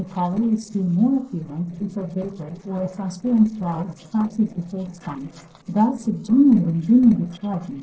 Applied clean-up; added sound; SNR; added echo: neural separator model SepFormer DNS4.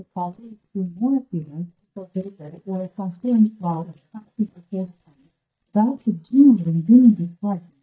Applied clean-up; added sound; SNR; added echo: neural mask model DeepFilterNet 3.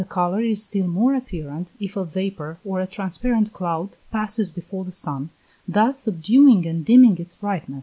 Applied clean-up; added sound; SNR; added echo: none; none; none; none.